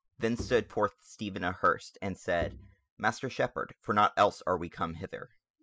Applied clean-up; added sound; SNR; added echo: classical method spectral subtraction.